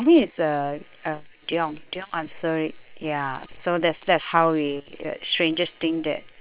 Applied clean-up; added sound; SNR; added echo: neural separator model SepFormer WHAM!.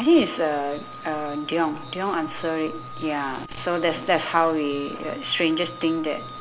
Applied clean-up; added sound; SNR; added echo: none; Organ; 16 dB; none.